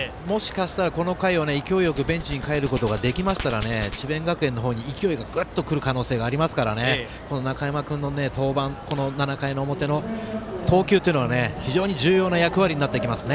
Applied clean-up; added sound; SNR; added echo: none; Hands; 11 dB; none.